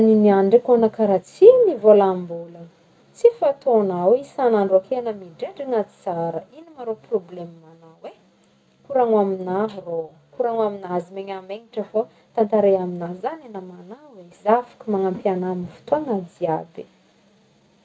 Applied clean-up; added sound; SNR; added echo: none; none; none; none.